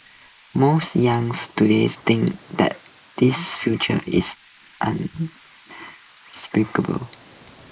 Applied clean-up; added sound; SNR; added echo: neural mask model Resemble Enhance denoiser.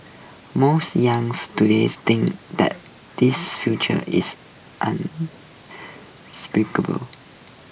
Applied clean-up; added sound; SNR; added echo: none; none; none; none.